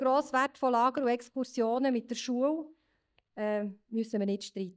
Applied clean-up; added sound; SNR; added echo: neural mask model DeepFilterNet 3.